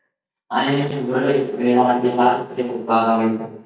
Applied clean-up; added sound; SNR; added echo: neural mask model DeepFilterNet 3.